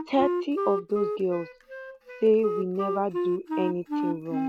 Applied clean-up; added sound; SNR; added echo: none; Wind instrument, woodwind instrument; 3 dB; none.